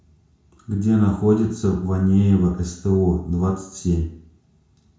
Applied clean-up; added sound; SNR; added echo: none; none; none; reverberation time 0.6 s.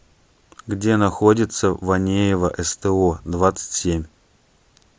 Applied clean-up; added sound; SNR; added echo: none; none; none; none.